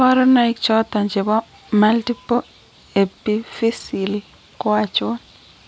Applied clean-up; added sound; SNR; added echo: none; none; none; none.